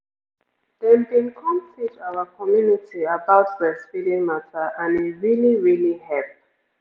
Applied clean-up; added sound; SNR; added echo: none; none; none; none.